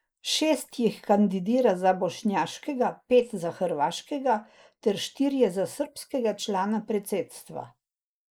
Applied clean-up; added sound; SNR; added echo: neural mask model Resemble Enhance denoiser.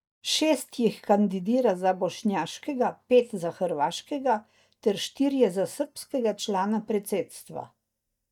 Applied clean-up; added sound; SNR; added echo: neural mask model DeepFilterNet 3.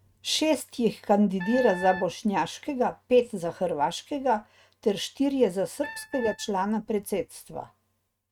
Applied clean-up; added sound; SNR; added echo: neural mask model RNNoise.